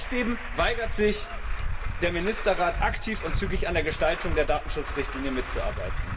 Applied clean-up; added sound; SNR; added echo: none; Truck; 1 dB; reverberation time 1.4 s.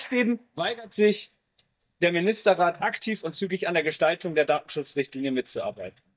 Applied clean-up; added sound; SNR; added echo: neural mask model DeepFilterNet 3.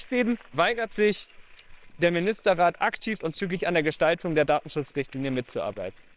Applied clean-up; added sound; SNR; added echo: neural separator model SepFormer WHAMR!.